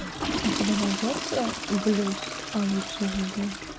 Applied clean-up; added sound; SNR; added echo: none; Toilet flush / Water; 4 dB; none.